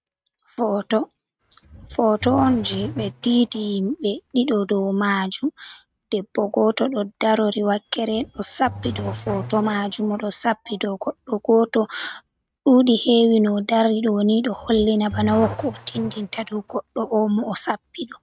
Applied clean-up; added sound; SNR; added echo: neural mask model RNNoise.